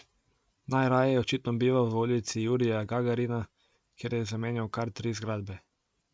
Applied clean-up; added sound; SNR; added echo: none; none; none; none.